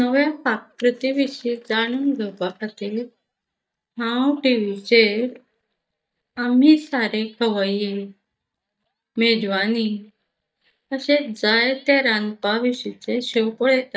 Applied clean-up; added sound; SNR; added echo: neural mask model DeepFilterNet 3.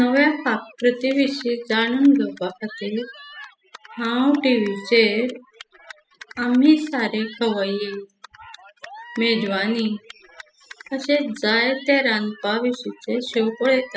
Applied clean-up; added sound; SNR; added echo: classical method spectral subtraction.